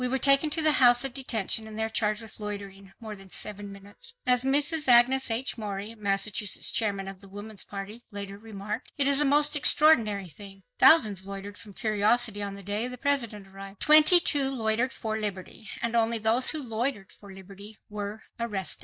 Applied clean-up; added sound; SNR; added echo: neural mask model DeepFilterNet 3.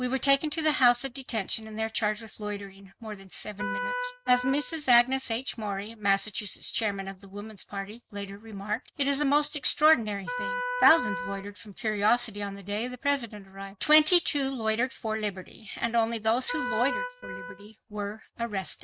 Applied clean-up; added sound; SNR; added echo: neural mask model RNNoise.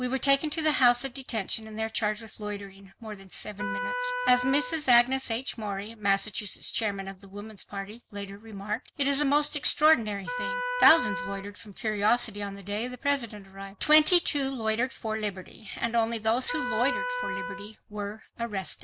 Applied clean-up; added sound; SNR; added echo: none; Wind instrument, woodwind instrument; 5 dB; none.